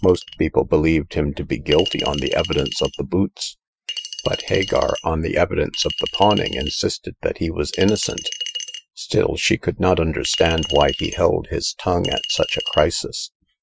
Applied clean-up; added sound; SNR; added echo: classical method Wiener filter.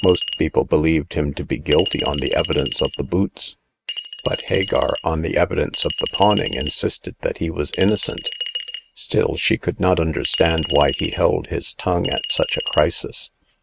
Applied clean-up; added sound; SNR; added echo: neural mask model RNNoise.